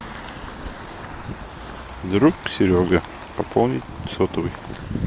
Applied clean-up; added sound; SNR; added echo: none; none; none; none.